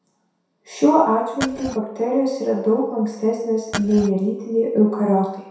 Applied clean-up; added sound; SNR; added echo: none; Glass; 9 dB; reverberation time 0.7 s.